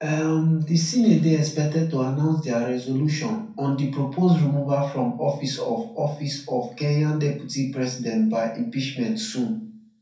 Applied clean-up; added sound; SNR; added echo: none; none; none; reverberation time 0.5 s.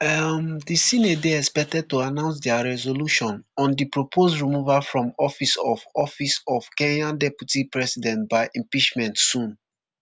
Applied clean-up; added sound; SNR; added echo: none; none; none; none.